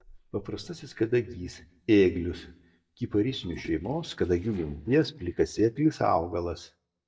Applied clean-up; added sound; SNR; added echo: neural mask model DeepFilterNet 3.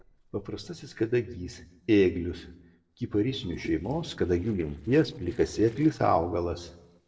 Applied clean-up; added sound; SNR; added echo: neural separator model SepFormer DNS4.